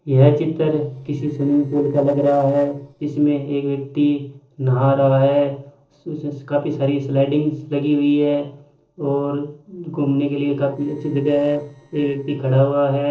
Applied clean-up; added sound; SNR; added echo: neural separator model SepFormer DNS4.